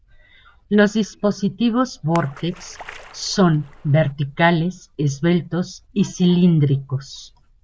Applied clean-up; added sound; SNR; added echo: neural diffusion model UNIVERSE++.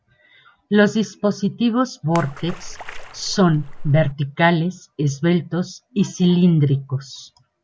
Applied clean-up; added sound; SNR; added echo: none; Splash, splatter; 11 dB; none.